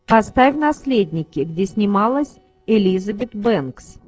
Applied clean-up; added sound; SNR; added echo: neural separator model SepFormer DNS4.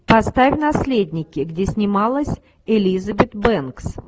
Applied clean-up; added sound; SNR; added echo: none; none; none; none.